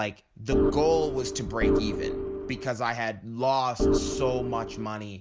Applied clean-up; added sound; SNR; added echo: none; Organ; -2 dB; none.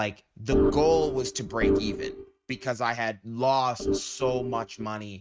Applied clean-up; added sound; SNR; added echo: neural mask model RNNoise.